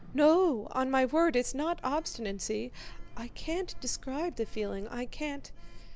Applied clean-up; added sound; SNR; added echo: none; Sliding door; 11 dB; none.